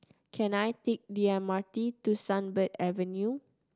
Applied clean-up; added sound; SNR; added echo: none; none; none; none.